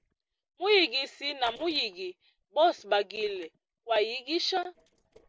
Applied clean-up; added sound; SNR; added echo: neural separator model SepFormer DNS4.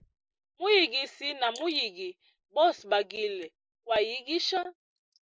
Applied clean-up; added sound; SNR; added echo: neural mask model Resemble Enhance denoiser.